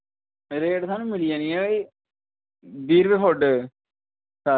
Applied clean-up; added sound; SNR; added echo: none; none; none; none.